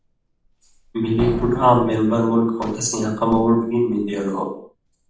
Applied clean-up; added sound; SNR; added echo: none; Slam; 17 dB; reverberation time 0.5 s.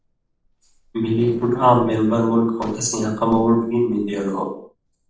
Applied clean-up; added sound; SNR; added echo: neural separator model SepFormer DNS4.